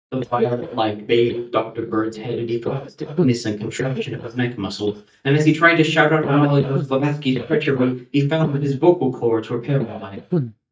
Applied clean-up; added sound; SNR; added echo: neural mask model DeepFilterNet 3.